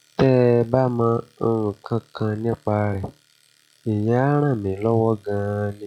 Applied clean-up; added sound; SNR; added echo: classical method log-MMSE.